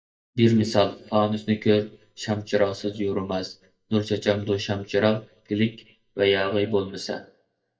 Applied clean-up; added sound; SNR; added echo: neural mask model DeepFilterNet 3.